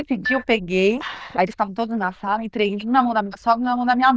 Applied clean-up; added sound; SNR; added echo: neural diffusion model UNIVERSE++.